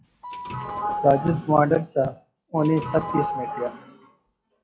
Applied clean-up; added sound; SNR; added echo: classical method log-MMSE.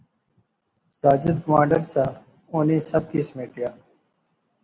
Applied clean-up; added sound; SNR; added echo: none; none; none; none.